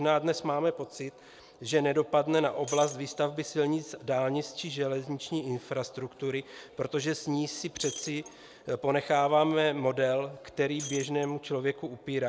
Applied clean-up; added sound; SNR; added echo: none; Shatter; 14 dB; none.